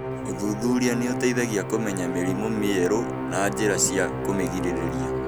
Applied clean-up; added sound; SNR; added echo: none; Musical instrument; 3 dB; none.